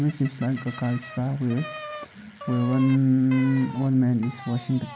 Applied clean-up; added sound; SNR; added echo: none; Bicycle; 15 dB; none.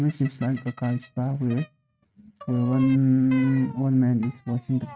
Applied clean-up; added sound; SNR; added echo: neural mask model RNNoise.